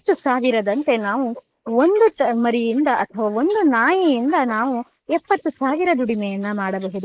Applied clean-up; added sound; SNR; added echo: neural mask model Resemble Enhance denoiser.